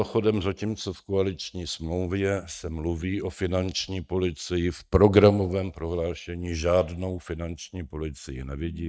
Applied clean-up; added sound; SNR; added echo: neural mask model DeepFilterNet 3.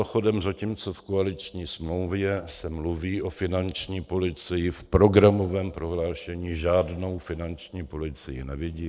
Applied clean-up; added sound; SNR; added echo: neural separator model SepFormer DNS4.